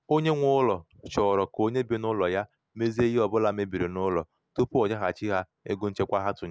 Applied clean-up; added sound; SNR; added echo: none; none; none; none.